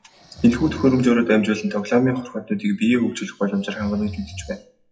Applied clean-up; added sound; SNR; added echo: classical method WPE with log-MMSE.